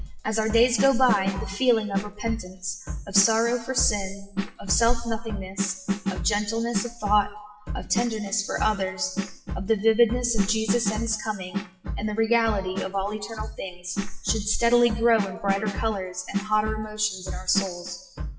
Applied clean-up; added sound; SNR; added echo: classical method WPE with log-MMSE.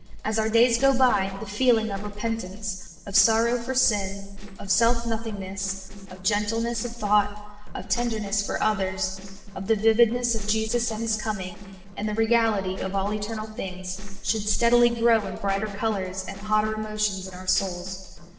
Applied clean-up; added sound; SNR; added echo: neural separator model SepFormer DNS4.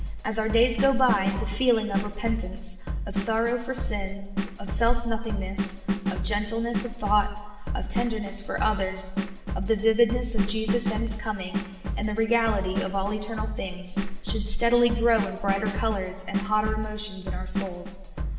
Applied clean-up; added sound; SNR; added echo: none; Drum kit; 5 dB; reverberation time 1.1 s.